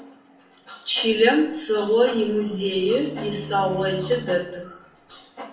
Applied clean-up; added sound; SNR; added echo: none; Bowed string instrument; 15 dB; reverberation time 0.6 s.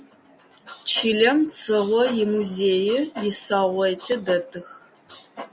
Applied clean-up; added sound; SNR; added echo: none; none; none; none.